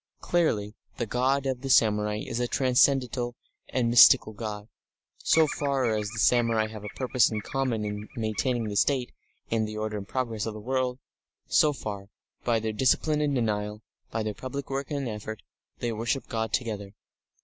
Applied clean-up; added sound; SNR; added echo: none; Bird vocalization, bird call, bird song; 13 dB; none.